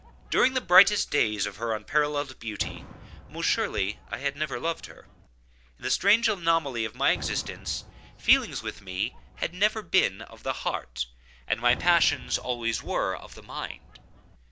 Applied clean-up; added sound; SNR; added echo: none; Fireworks; 18 dB; none.